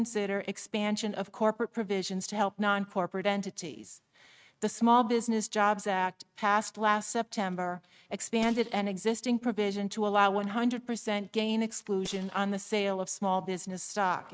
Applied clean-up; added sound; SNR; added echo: neural mask model RNNoise.